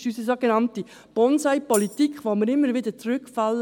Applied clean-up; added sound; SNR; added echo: none; Tambourine; 16 dB; none.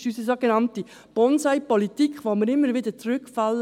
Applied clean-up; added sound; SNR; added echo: none; none; none; none.